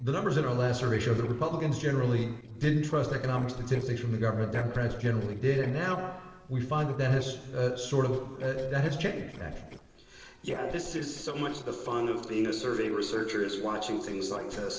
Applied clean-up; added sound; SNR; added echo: neural separator model SepFormer DNS4.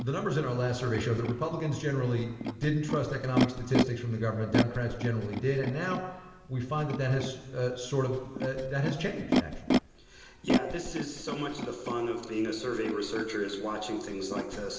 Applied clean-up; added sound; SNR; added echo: none; Animal; 3 dB; reverberation time 1.4 s.